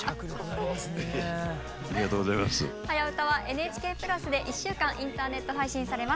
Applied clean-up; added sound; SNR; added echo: none; none; none; none.